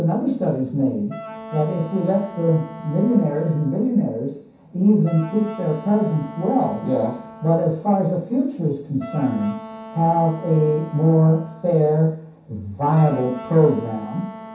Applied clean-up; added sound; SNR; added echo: none; Wind instrument, woodwind instrument; 18 dB; reverberation time 0.7 s.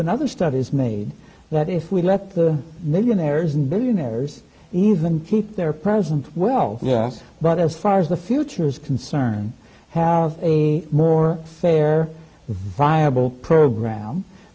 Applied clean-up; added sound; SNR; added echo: none; none; none; none.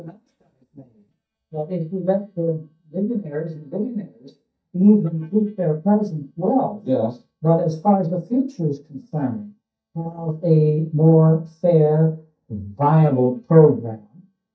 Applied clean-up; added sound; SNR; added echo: neural mask model DeepFilterNet 3.